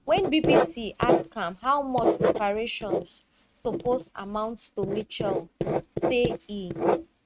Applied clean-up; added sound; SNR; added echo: neural mask model RNNoise.